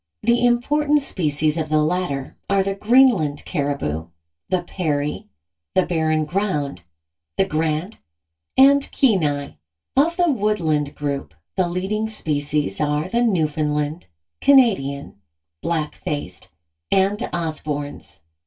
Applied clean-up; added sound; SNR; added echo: none; none; none; reverberation time 0.1 s.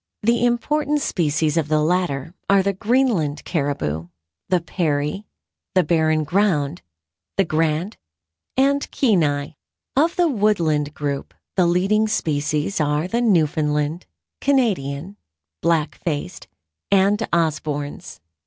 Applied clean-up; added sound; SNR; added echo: none; none; none; none.